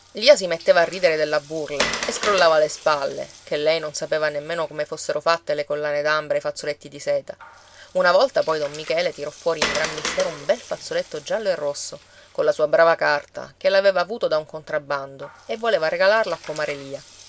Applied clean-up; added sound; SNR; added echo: none; Water; 14 dB; none.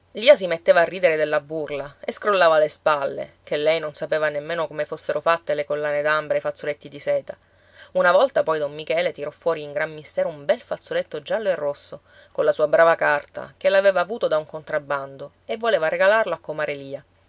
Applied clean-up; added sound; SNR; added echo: none; none; none; none.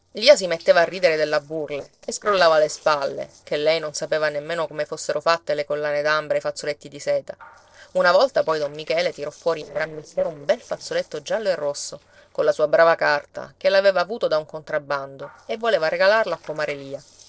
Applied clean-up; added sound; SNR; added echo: neural separator model SepFormer DNS4.